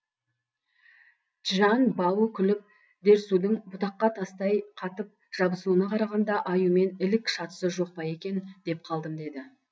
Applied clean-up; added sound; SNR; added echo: none; none; none; none.